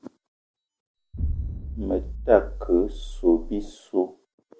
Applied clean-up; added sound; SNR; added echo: none; Explosion; 6 dB; none.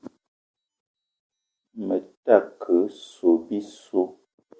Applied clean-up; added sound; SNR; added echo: none; none; none; none.